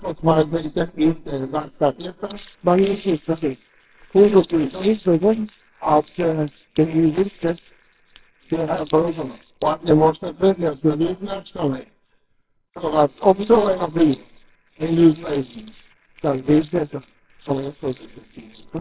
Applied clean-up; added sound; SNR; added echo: neural separator model SepFormer WHAMR!.